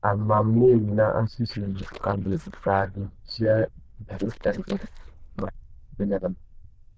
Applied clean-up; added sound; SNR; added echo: neural diffusion model UNIVERSE++.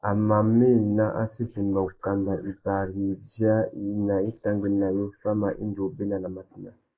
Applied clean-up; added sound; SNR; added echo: neural mask model Resemble Enhance denoiser.